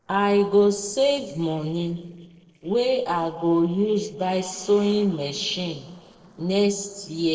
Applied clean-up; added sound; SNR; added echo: neural separator model SepFormer DNS4.